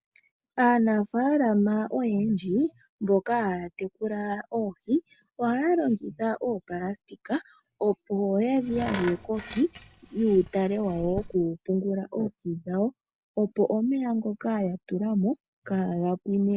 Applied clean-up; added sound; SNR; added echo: none; Tools; 13 dB; none.